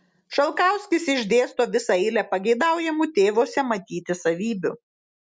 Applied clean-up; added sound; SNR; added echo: none; none; none; none.